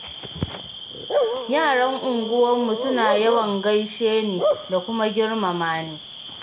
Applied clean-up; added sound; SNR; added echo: none; Bark / Cricket; 5 dB; none.